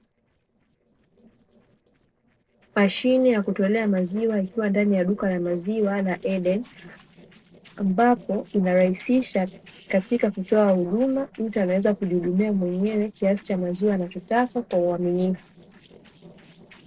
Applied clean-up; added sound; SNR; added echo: neural separator model SepFormer DNS4.